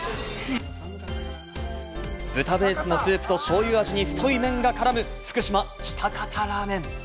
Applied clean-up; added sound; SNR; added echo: none; none; none; none.